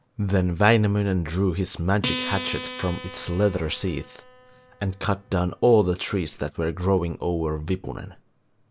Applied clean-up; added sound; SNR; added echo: none; Acoustic guitar; 13 dB; none.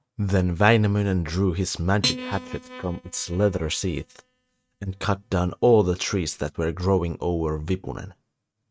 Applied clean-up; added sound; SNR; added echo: neural mask model RNNoise.